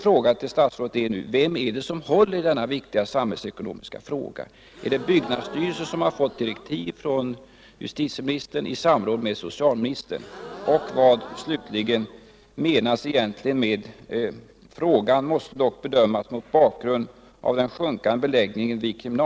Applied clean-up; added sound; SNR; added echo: none; Crowd / Gasp; 16 dB; none.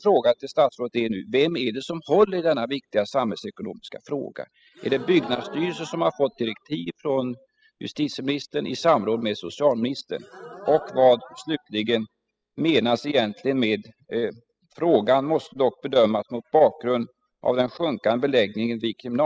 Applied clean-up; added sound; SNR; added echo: classical method spectral subtraction.